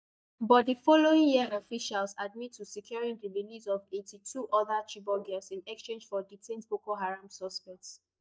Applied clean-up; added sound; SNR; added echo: neural mask model DeepFilterNet 3.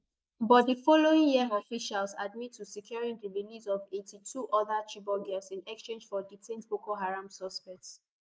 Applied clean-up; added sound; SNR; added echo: neural mask model Resemble Enhance denoiser.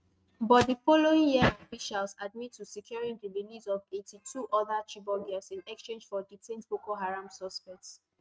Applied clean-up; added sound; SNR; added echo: neural mask model RNNoise.